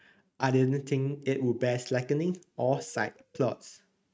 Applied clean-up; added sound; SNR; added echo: neural mask model RNNoise.